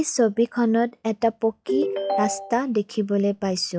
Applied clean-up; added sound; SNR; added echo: classical method log-MMSE.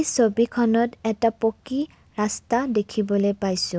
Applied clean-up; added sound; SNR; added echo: none; none; none; none.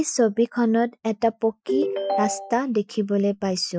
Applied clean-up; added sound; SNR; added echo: classical method Wiener filter.